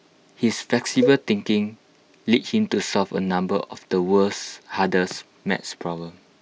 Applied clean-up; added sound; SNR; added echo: none; Cowbell; 8 dB; none.